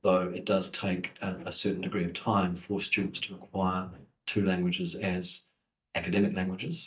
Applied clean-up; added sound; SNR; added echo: neural mask model DeepFilterNet 3.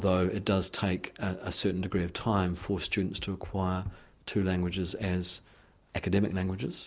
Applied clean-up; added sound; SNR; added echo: none; none; none; none.